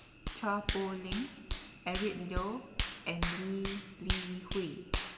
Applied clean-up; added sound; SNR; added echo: none; Hands; -3 dB; reverberation time 1.6 s.